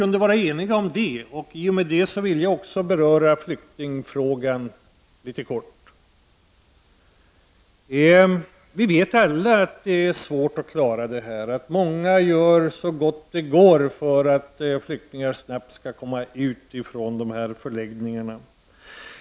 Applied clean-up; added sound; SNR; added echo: none; none; none; none.